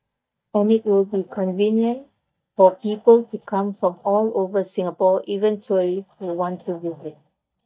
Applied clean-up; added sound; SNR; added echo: neural mask model DeepFilterNet 3.